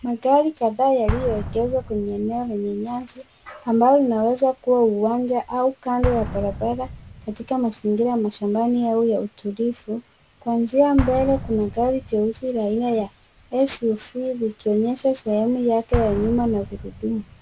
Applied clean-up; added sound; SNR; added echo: none; Explosion; 12 dB; none.